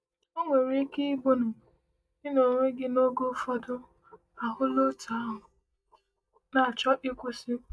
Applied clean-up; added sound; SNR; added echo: neural mask model DeepFilterNet 3.